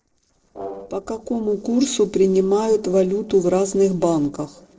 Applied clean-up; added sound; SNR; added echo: neural separator model SepFormer DNS4.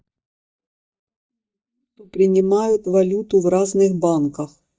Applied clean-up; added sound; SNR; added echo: neural mask model DeepFilterNet 3.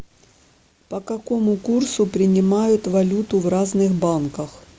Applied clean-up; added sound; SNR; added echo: none; none; none; none.